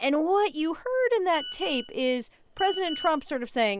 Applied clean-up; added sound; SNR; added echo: none; Telephone; 11 dB; none.